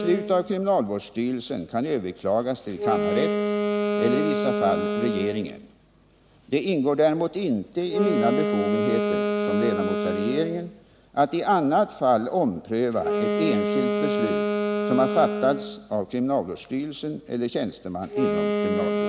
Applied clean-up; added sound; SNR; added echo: none; Wind instrument, woodwind instrument; 2 dB; none.